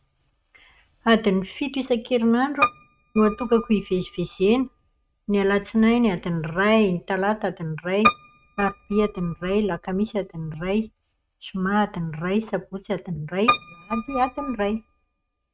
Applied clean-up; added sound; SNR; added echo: neural mask model RNNoise.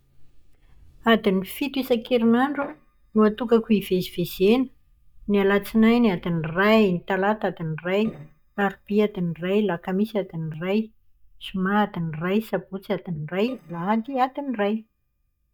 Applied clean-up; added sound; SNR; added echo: neural mask model DeepFilterNet 3.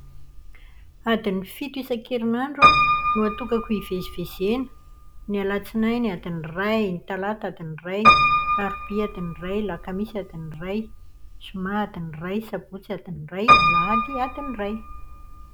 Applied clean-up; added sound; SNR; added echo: none; Piano; -3 dB; none.